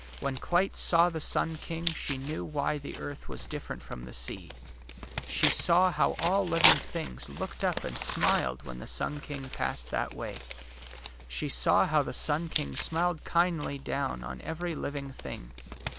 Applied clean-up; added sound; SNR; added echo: none; Tearing; 5 dB; none.